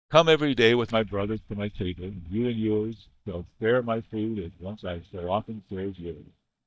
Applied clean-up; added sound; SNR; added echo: neural mask model DeepFilterNet 3.